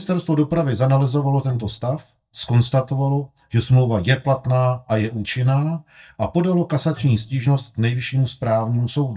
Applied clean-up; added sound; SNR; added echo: neural mask model DeepFilterNet 3.